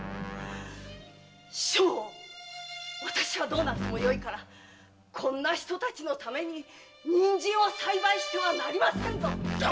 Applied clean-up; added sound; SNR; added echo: none; none; none; none.